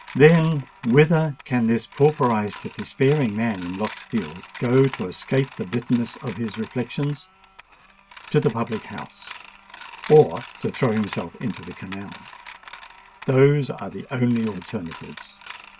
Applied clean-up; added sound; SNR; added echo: none; Coin (dropping); 18 dB; none.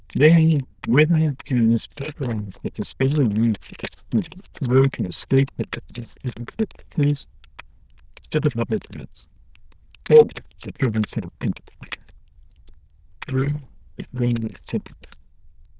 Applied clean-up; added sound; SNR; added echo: neural diffusion model UNIVERSE++.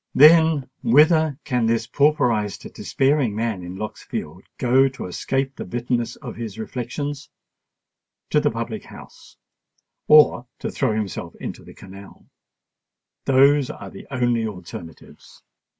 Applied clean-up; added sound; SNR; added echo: none; none; none; none.